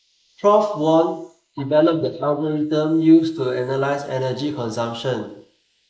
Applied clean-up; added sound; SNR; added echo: neural mask model Resemble Enhance denoiser.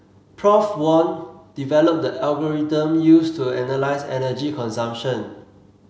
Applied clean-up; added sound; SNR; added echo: none; none; none; none.